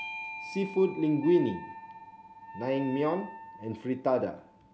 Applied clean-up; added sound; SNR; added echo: none; Bell / Doorbell + Wind instrument, woodwind instrument; 13 dB; none.